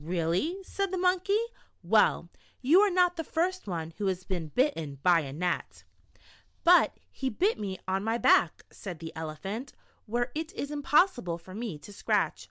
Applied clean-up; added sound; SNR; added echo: none; none; none; none.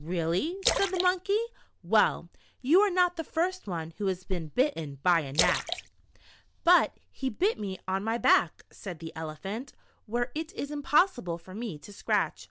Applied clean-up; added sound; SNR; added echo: none; Splash, splatter; 7 dB; none.